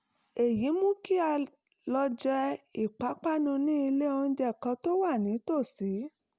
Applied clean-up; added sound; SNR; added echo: none; none; none; none.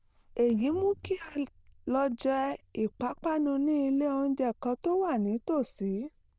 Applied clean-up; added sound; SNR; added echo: neural diffusion model UNIVERSE++.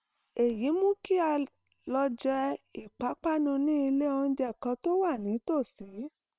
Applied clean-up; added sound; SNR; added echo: neural separator model SepFormer WHAM!.